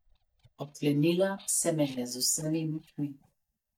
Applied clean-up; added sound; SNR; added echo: neural mask model DeepFilterNet 3.